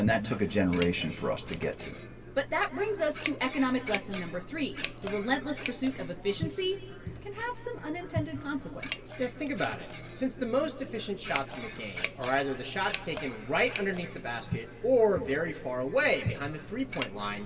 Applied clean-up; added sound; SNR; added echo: none; Scissors; 4 dB; reverberation time 2.6 s.